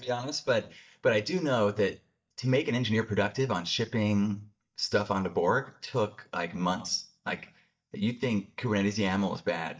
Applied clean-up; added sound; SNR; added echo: neural mask model DeepFilterNet 3.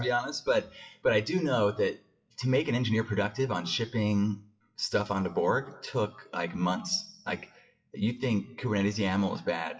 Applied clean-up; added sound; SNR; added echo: classical method WPE with log-MMSE.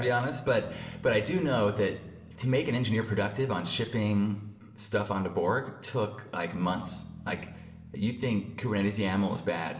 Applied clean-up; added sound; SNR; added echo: none; Bass guitar; 19 dB; reverberation time 1.6 s.